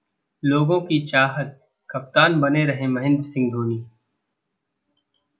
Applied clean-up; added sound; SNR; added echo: none; none; none; none.